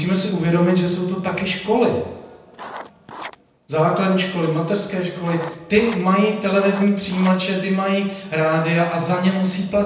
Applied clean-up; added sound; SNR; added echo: none; Writing; 16 dB; reverberation time 0.9 s.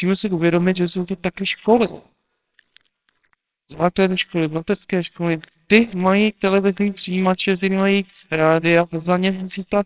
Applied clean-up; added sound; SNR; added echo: neural separator model SepFormer WHAMR!.